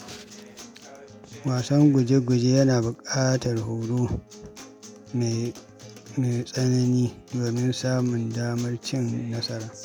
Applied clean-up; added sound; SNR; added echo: none; Acoustic guitar; 19 dB; none.